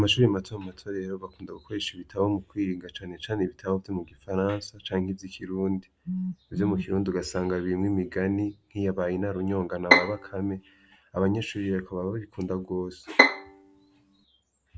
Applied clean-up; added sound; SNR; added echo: none; Bowed string instrument; -4 dB; none.